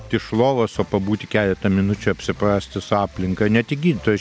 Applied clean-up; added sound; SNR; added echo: none; none; none; none.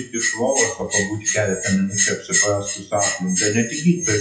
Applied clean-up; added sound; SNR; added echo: classical method WPE with log-MMSE.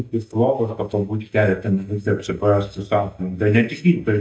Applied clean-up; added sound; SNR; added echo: neural mask model DeepFilterNet 3.